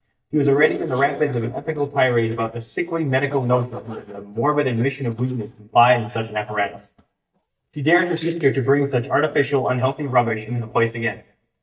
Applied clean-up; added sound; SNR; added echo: neural mask model DeepFilterNet 3.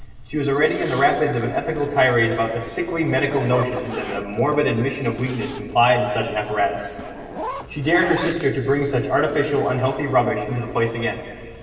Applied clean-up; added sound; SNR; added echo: none; Zipper (clothing); 15 dB; reverberation time 2.3 s.